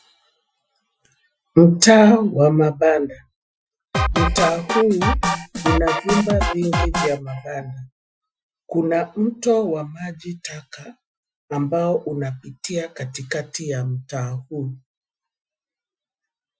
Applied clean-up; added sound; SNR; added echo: classical method Wiener filter.